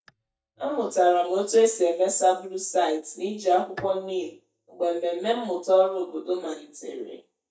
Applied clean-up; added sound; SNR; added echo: neural mask model DeepFilterNet 3.